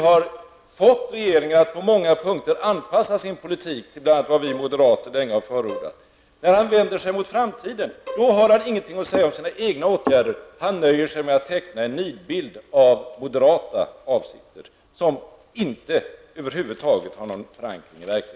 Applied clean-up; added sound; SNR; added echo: none; Bowed string instrument; 17 dB; none.